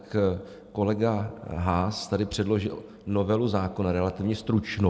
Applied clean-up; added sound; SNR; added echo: none; none; none; none.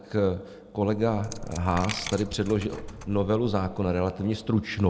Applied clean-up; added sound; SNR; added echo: none; Coin (dropping); 13 dB; none.